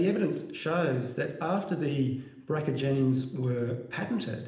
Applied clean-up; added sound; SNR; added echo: none; none; none; reverberation time 0.8 s.